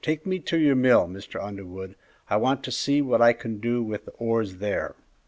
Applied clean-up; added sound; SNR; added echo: none; none; none; none.